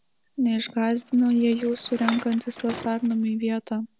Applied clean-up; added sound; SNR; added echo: none; Bicycle; 15 dB; none.